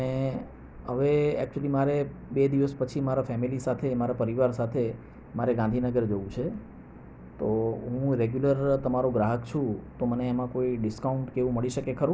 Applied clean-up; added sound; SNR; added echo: none; none; none; none.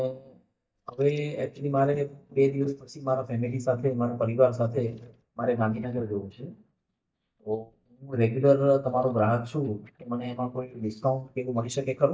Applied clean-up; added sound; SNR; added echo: neural mask model DeepFilterNet 3.